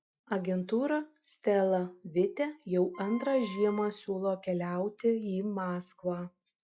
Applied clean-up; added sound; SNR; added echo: classical method log-MMSE.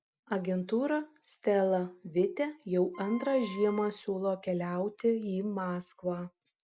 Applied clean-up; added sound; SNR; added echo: none; Wind instrument, woodwind instrument; 16 dB; none.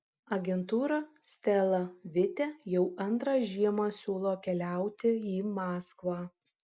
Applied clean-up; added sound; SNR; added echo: none; none; none; none.